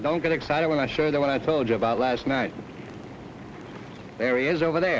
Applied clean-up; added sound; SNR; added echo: none; none; none; none.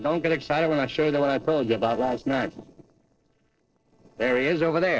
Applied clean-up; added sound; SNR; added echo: neural separator model SepFormer DNS4.